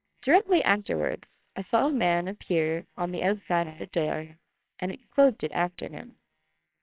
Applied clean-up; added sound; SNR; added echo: neural separator model SepFormer WHAMR!.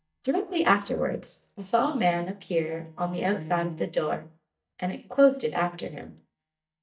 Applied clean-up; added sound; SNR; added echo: neural mask model DeepFilterNet 3.